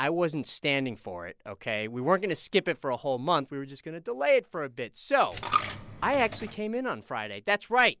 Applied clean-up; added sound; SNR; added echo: none; Coin (dropping); 7 dB; none.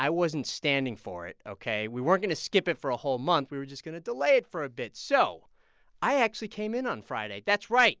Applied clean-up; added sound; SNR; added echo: none; none; none; none.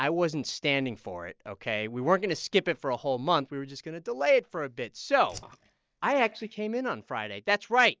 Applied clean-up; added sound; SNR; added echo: neural mask model DeepFilterNet 3.